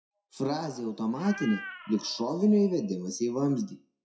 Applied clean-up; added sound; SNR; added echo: classical method WPE with log-MMSE.